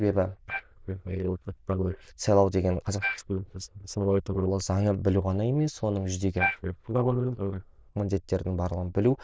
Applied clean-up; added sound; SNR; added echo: neural diffusion model UNIVERSE++.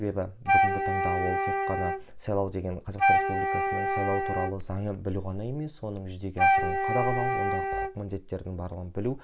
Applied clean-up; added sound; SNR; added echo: none; Wind instrument, woodwind instrument; -5 dB; none.